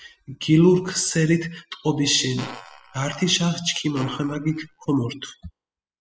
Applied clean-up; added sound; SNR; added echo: classical method spectral subtraction.